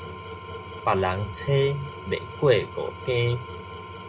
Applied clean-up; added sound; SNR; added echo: none; Engine / Tools; 11 dB; none.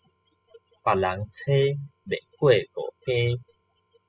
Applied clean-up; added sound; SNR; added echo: classical method spectral subtraction.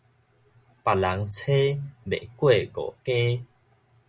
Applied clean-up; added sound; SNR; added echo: none; none; none; none.